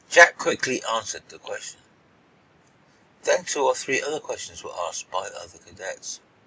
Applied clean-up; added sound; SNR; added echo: none; none; none; none.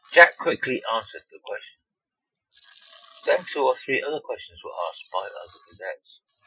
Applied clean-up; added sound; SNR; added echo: classical method Wiener filter.